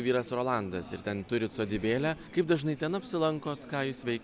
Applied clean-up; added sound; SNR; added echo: none; none; none; none.